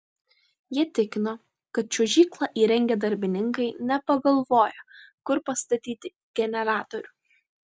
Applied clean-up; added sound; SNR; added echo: none; none; none; none.